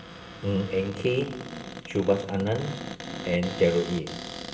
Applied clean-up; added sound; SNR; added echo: none; Cupboard open or close; 10 dB; reverberation time 1.0 s.